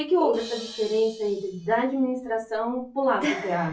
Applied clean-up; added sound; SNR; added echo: classical method log-MMSE.